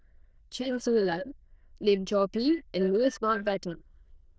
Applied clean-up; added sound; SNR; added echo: neural diffusion model UNIVERSE++.